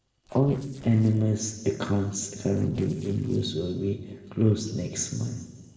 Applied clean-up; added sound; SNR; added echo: neural separator model SepFormer DNS4.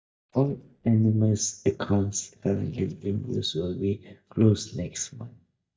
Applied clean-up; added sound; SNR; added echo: neural mask model DeepFilterNet 3.